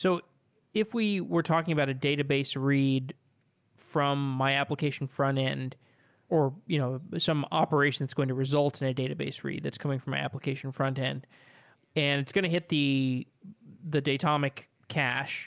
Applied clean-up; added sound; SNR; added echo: none; none; none; none.